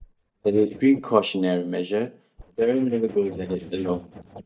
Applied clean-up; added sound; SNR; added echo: neural mask model DeepFilterNet 3.